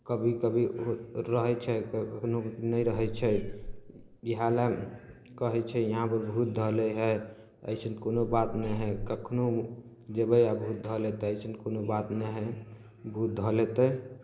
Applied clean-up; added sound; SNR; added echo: none; Meow; 9 dB; none.